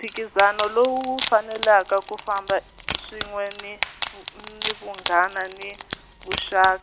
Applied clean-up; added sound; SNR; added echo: none; Wood; 10 dB; none.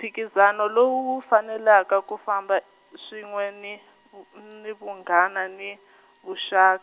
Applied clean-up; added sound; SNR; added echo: none; none; none; none.